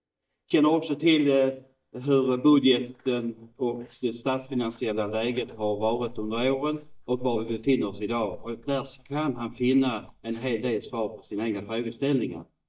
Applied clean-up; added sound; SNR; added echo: neural mask model DeepFilterNet 3.